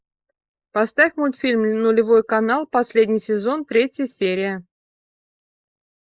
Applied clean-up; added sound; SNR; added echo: neural mask model Resemble Enhance denoiser.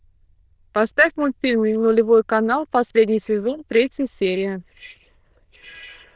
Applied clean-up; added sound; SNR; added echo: neural diffusion model UNIVERSE++.